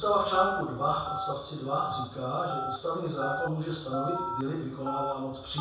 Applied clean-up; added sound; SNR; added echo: none; Telephone; 6 dB; reverberation time 0.7 s.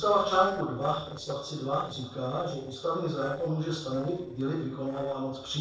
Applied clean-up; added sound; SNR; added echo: neural separator model SepFormer DNS4.